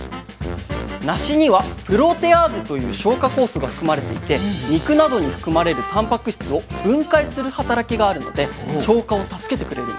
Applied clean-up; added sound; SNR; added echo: none; none; none; none.